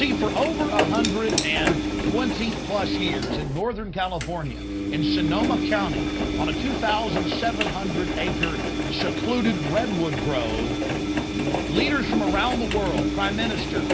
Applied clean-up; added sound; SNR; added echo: none; Engine; -1 dB; none.